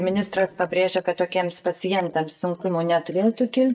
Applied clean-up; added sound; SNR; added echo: neural mask model DeepFilterNet 3.